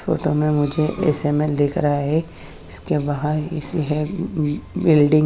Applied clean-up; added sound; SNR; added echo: none; none; none; none.